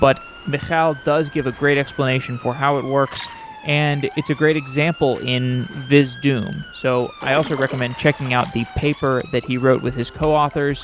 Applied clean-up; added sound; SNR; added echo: none; Motor vehicle (road) / Siren + Drip / Trickle, dribble / Water / Splash, splatter; 17 dB; none.